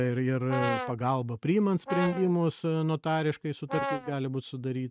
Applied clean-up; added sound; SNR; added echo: neural mask model RNNoise.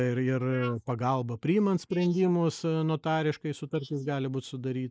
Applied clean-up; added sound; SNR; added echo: neural mask model Resemble Enhance denoiser.